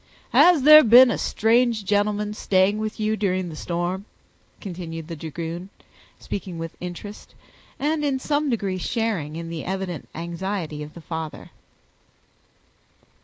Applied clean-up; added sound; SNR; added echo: neural mask model Resemble Enhance denoiser.